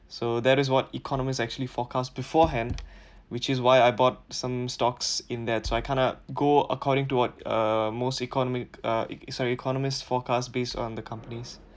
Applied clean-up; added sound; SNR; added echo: none; none; none; none.